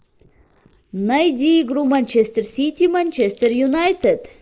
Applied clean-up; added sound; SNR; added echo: neural mask model Resemble Enhance denoiser.